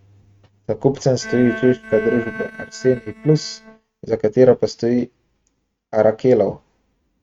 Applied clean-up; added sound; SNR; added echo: neural mask model RNNoise.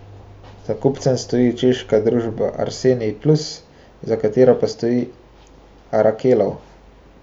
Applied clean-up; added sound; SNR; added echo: none; none; none; none.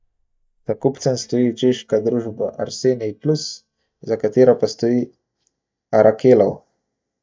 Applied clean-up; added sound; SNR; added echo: neural mask model DeepFilterNet 3.